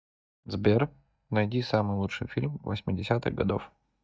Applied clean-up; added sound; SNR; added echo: neural mask model DeepFilterNet 3.